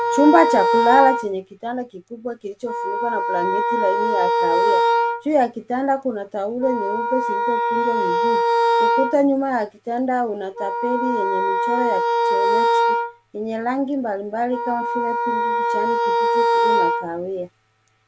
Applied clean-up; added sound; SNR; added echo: none; Wind instrument, woodwind instrument; -2 dB; none.